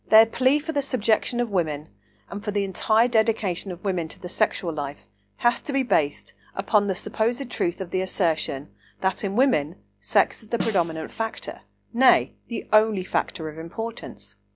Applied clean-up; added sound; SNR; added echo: none; Snare drum; 12 dB; none.